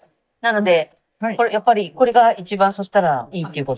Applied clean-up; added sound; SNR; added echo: neural mask model DeepFilterNet 3.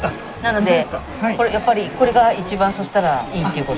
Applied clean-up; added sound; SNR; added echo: none; Mechanisms; 19 dB; none.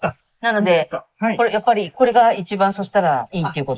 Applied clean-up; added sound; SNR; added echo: neural mask model Resemble Enhance denoiser.